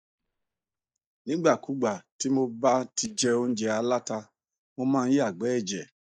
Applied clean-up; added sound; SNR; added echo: neural mask model DeepFilterNet 3.